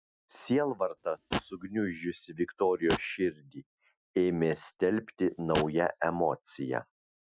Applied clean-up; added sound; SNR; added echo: classical method Wiener filter.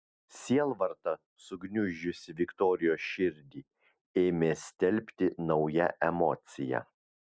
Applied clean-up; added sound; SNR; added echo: none; none; none; none.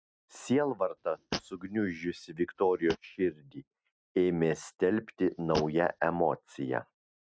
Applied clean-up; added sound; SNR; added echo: neural mask model RNNoise.